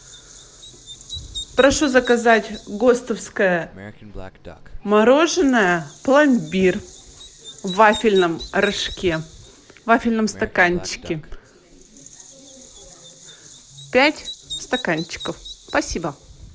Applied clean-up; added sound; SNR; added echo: none; Bird vocalization, bird call, bird song; 17 dB; none.